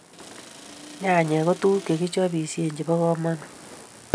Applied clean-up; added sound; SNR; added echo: none; Accelerating, revving, vroom; 19 dB; none.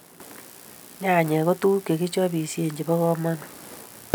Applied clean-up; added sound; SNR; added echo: none; none; none; none.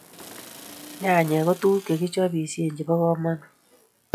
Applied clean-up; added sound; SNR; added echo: classical method log-MMSE.